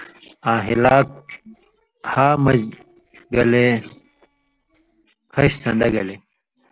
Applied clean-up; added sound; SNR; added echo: neural separator model SepFormer DNS4.